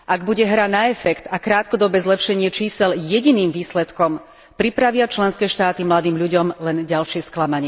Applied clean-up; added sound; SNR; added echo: none; none; none; none.